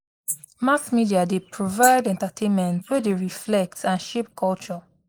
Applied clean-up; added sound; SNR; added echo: neural mask model Resemble Enhance denoiser.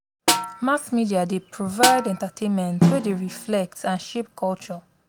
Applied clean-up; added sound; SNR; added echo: none; Snare drum + Snare drum; 0 dB; none.